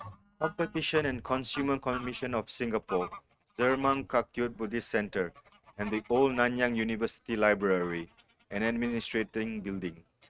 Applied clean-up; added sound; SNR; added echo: neural mask model RNNoise.